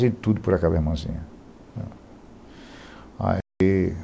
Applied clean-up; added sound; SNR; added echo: none; none; none; none.